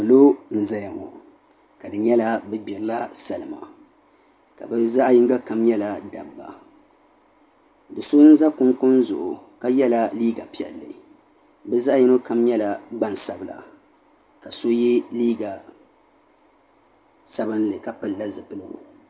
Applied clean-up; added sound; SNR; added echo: none; none; none; none.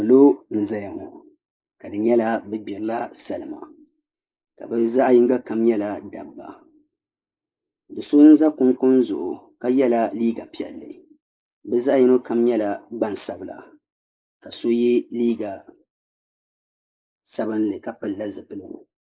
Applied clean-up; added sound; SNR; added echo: neural mask model Resemble Enhance denoiser.